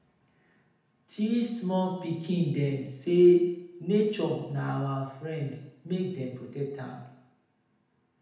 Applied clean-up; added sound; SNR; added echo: none; none; none; reverberation time 0.8 s.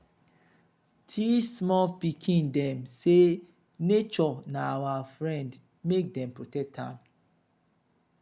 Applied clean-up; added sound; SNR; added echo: none; none; none; none.